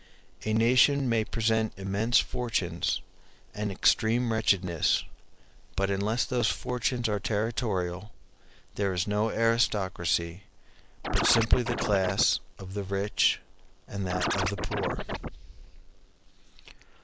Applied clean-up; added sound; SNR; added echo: neural mask model Resemble Enhance denoiser.